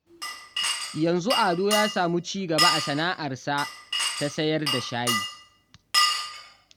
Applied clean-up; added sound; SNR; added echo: none; Glass; 1 dB; none.